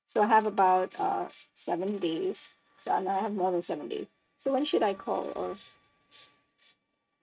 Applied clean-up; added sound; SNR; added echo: neural mask model RNNoise.